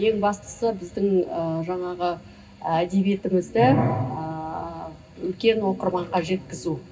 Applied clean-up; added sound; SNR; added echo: none; none; none; reverberation time 0.4 s.